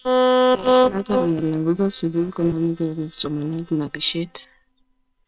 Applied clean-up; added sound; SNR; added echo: neural separator model SepFormer WHAM!.